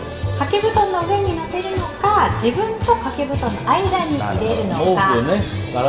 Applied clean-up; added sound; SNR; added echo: none; Subway, metro, underground; 17 dB; reverberation time 1.7 s.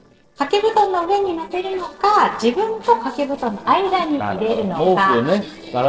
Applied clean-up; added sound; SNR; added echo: neural separator model SepFormer DNS4.